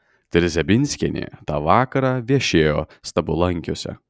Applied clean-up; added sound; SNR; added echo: none; none; none; none.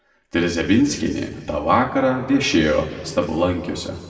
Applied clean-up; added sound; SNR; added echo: none; none; none; reverberation time 1.9 s.